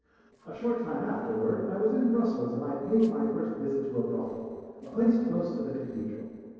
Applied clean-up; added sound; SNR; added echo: neural separator model SepFormer DNS4.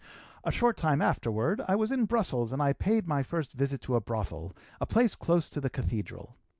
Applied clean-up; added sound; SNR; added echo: none; none; none; none.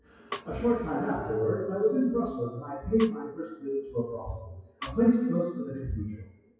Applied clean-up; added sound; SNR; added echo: classical method WPE with log-MMSE.